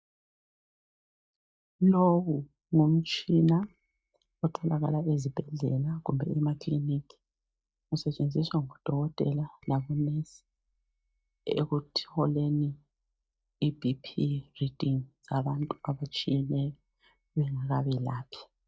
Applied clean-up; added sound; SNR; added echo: neural mask model DeepFilterNet 3.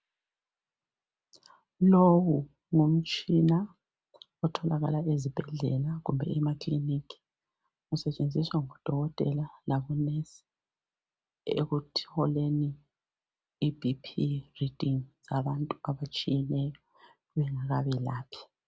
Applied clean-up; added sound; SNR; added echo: none; none; none; none.